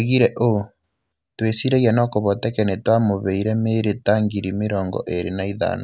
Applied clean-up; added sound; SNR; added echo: none; none; none; none.